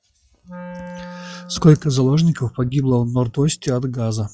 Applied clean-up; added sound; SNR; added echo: classical method log-MMSE.